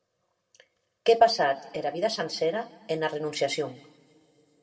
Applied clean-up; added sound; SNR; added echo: none; none; none; reverberation time 1.2 s.